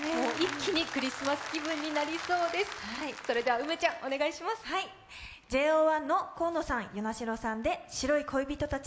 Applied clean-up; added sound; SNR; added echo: none; none; none; none.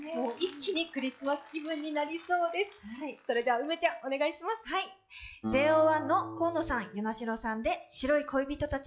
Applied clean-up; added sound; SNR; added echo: classical method log-MMSE.